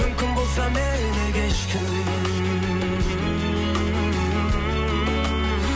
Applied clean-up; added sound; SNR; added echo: none; none; none; none.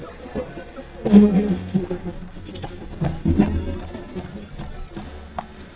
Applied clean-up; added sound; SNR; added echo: neural mask model DeepFilterNet 3.